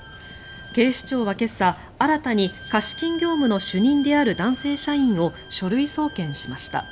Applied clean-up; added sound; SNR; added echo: none; Bowed string instrument; 18 dB; none.